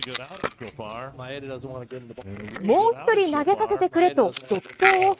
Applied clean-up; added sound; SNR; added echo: neural mask model RNNoise.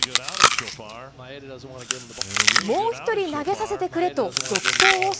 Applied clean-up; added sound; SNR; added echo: none; Chewing, mastication; -2 dB; none.